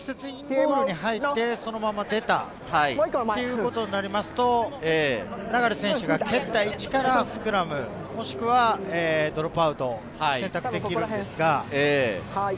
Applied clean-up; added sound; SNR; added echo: none; none; none; none.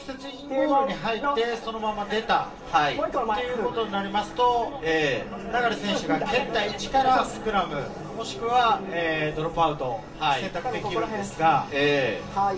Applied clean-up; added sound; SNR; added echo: none; none; none; reverberation time 0.3 s.